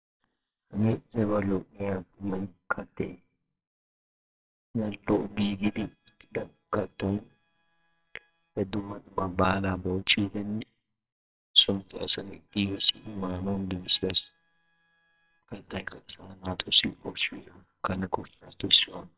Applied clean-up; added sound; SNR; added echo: neural separator model SepFormer WHAMR!.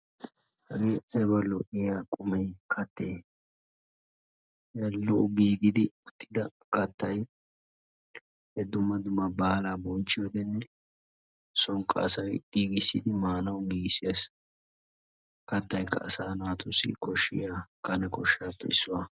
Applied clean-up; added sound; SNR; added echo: none; none; none; none.